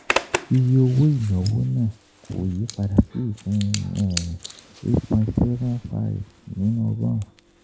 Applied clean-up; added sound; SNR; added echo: none; Zipper (clothing); 12 dB; none.